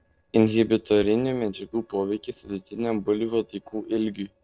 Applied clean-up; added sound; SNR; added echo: neural separator model SepFormer DNS4.